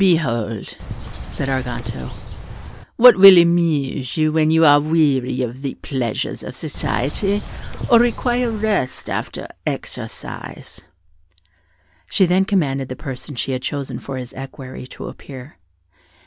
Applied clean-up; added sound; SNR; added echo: none; Bird; 9 dB; none.